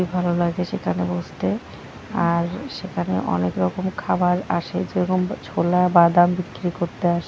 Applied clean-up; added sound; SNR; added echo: none; none; none; none.